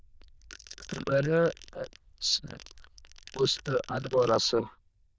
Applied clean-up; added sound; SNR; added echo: neural diffusion model UNIVERSE++.